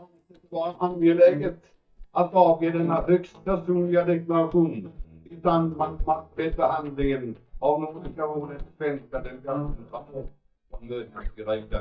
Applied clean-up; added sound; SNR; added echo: neural mask model DeepFilterNet 3.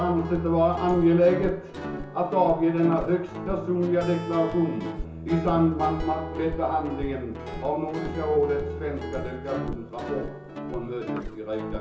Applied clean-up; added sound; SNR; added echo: none; Guitar; 8 dB; reverberation time 0.7 s.